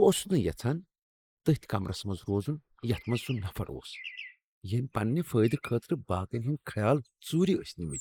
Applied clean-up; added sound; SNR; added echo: neural mask model Resemble Enhance denoiser.